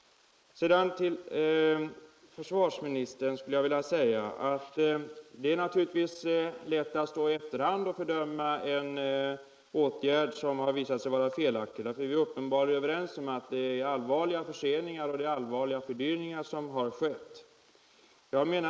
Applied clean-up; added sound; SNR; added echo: neural mask model Resemble Enhance denoiser.